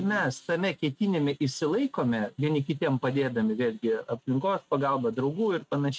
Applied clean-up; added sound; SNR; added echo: neural mask model RNNoise.